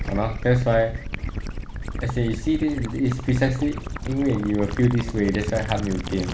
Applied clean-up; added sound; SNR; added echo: none; Gurgling / Liquid; 7 dB; none.